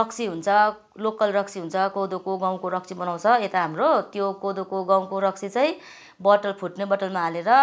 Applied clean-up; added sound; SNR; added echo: none; none; none; none.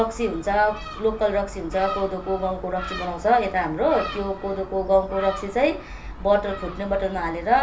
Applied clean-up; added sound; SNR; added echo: none; Gull, seagull; 12 dB; reverberation time 0.3 s.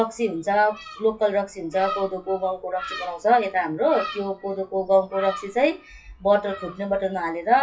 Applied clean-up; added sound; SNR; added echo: classical method WPE with log-MMSE.